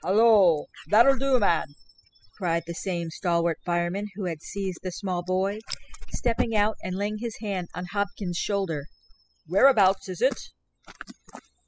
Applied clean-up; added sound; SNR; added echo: classical method spectral subtraction.